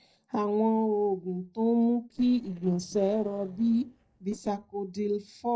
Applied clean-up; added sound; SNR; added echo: neural separator model SepFormer DNS4.